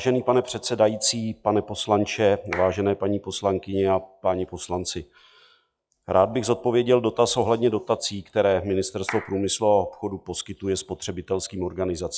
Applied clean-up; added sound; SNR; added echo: classical method log-MMSE.